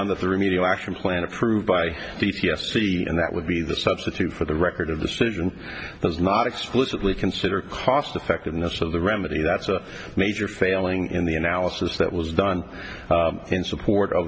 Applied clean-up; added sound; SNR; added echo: none; none; none; none.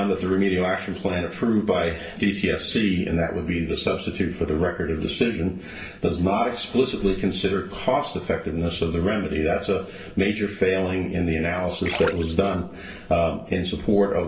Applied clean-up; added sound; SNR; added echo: neural separator model SepFormer DNS4.